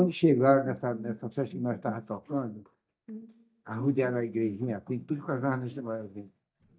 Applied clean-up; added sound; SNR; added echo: neural mask model DeepFilterNet 3.